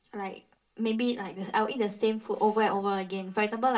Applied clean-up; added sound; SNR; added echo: none; none; none; reverberation time 0.3 s.